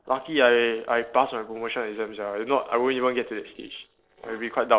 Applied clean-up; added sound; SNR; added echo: neural separator model SepFormer DNS4.